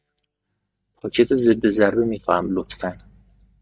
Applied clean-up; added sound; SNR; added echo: neural mask model DeepFilterNet 3.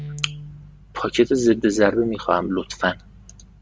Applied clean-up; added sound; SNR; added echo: none; Guitar; 19 dB; none.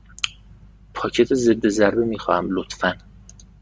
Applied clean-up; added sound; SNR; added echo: none; none; none; none.